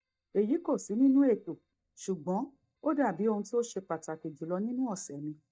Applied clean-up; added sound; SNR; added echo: neural mask model DeepFilterNet 3.